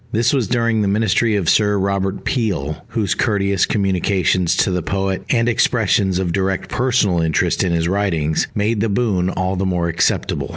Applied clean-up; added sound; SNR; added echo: none; none; none; none.